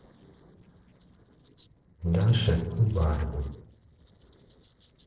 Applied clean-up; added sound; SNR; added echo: neural separator model SepFormer DNS4.